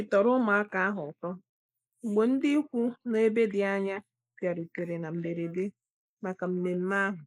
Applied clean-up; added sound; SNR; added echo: neural mask model Resemble Enhance denoiser.